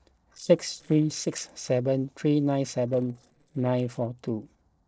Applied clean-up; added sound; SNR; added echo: neural separator model SepFormer DNS4.